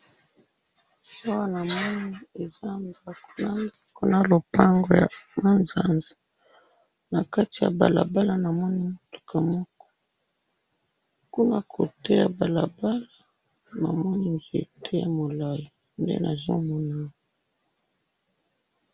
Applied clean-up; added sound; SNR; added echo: none; none; none; none.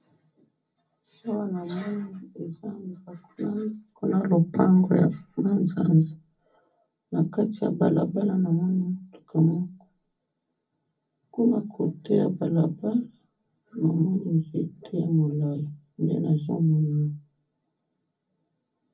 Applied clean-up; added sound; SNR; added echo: none; none; none; reverberation time 0.4 s.